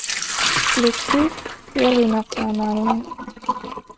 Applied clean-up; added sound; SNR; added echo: neural mask model RNNoise.